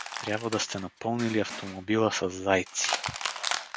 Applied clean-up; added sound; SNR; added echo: none; Crushing; 7 dB; none.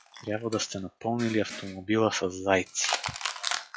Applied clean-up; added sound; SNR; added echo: classical method log-MMSE.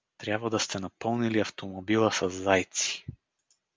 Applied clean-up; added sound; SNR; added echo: none; none; none; none.